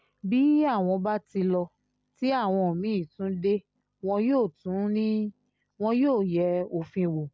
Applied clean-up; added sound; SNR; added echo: none; none; none; none.